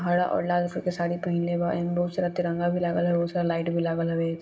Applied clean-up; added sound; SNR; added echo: none; none; none; reverberation time 1.1 s.